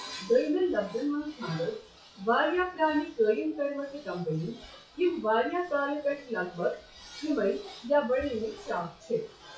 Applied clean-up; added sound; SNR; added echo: classical method WPE with log-MMSE.